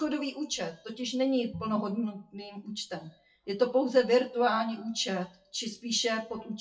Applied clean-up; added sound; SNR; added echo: classical method WPE with log-MMSE.